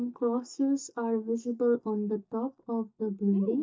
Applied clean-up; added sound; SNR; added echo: neural mask model DeepFilterNet 3.